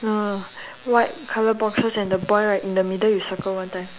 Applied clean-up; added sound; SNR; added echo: none; Telephone; 10 dB; none.